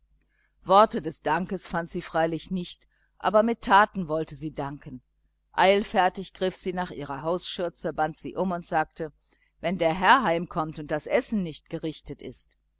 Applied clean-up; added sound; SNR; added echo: none; none; none; none.